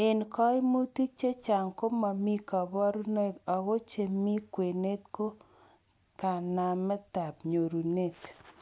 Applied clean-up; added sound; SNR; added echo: none; none; none; none.